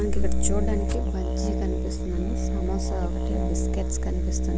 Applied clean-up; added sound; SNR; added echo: none; Musical instrument; -1 dB; none.